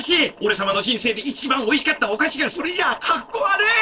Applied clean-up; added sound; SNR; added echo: neural separator model SepFormer DNS4.